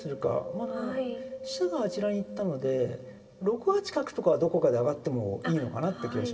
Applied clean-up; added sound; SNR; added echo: none; Wind; 14 dB; reverberation time 2.6 s.